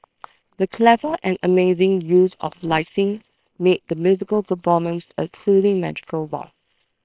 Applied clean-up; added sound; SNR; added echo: neural separator model SepFormer WHAM!.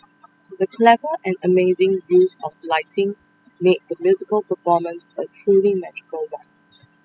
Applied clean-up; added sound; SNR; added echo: classical method spectral subtraction.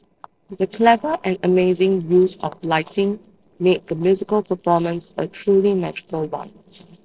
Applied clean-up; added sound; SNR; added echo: neural separator model SepFormer DNS4.